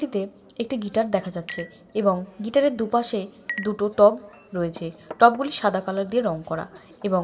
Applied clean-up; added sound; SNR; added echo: none; Chink, clink; 18 dB; reverberation time 1.6 s.